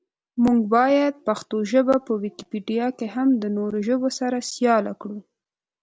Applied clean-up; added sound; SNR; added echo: none; none; none; none.